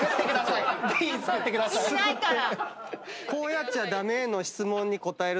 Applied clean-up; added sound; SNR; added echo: none; none; none; none.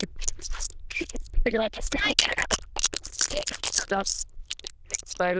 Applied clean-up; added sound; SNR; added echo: neural diffusion model UNIVERSE++.